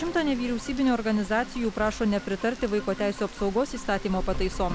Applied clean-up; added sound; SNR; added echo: none; Rain; 10 dB; none.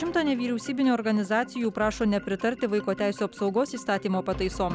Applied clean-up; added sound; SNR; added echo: none; none; none; none.